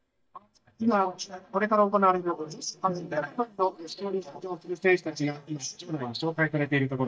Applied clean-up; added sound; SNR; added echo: neural mask model DeepFilterNet 3.